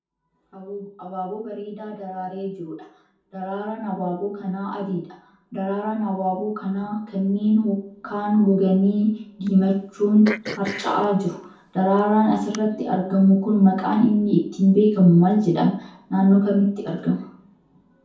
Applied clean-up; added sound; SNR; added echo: none; Cough; 14 dB; reverberation time 0.6 s.